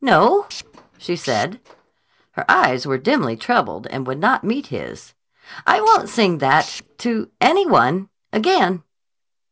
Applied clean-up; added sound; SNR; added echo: none; Tools; 19 dB; none.